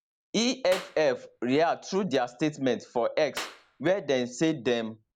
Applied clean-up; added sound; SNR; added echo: none; Clapping; 17 dB; none.